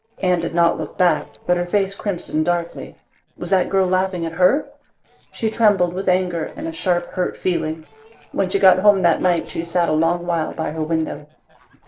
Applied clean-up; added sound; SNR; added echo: neural separator model SepFormer DNS4.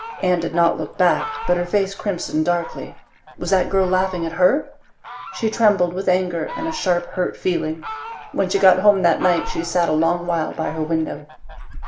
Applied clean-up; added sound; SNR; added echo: none; Fowl; 13 dB; reverberation time 0.3 s.